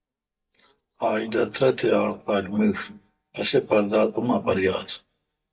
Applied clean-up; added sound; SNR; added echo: neural mask model DeepFilterNet 3.